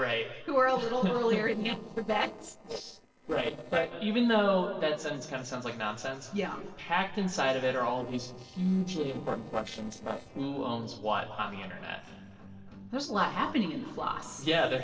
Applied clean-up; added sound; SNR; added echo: neural separator model SepFormer DNS4.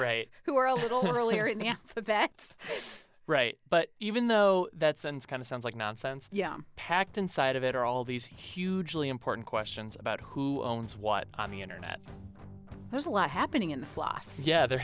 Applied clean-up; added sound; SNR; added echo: none; none; none; none.